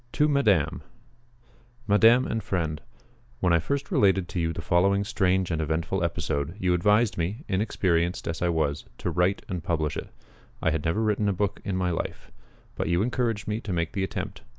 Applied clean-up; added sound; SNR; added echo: none; none; none; none.